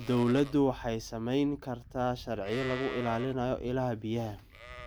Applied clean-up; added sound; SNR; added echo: none; Livestock, farm animals, working animals; 15 dB; none.